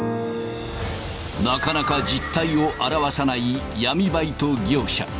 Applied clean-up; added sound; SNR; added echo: none; none; none; none.